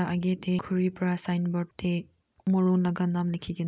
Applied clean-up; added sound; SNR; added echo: none; none; none; none.